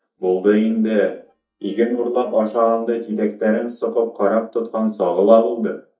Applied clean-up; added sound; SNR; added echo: neural mask model DeepFilterNet 3.